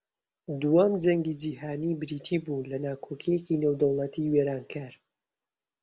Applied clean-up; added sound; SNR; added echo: none; none; none; none.